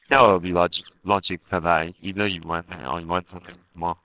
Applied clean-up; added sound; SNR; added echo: neural separator model SepFormer WHAMR!.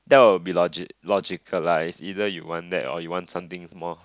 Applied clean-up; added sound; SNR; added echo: none; none; none; none.